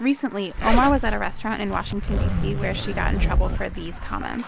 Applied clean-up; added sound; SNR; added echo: none; Zipper (clothing); -2 dB; none.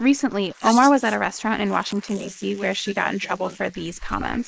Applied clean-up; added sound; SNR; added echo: neural mask model Resemble Enhance denoiser.